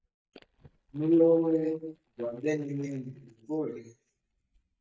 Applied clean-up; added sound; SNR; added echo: neural mask model DeepFilterNet 3.